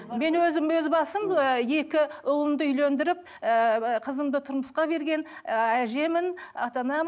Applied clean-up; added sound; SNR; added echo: none; none; none; none.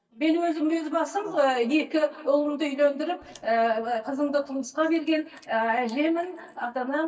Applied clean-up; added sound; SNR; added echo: neural mask model DeepFilterNet 3.